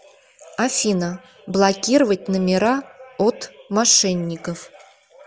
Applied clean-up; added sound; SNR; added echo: none; none; none; none.